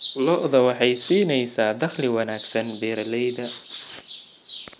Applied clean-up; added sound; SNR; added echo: none; none; none; none.